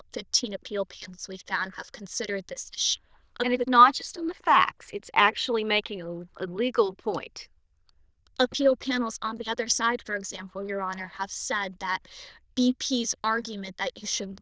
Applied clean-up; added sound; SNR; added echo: neural diffusion model UNIVERSE++.